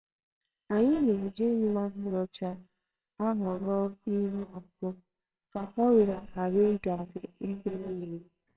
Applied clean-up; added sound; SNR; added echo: neural separator model SepFormer WHAMR!.